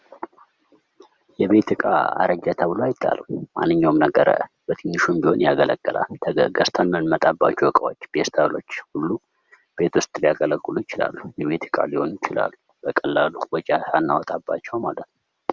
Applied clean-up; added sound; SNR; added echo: none; none; none; none.